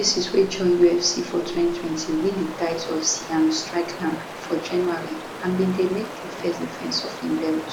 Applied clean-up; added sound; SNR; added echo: none; Stream; 11 dB; none.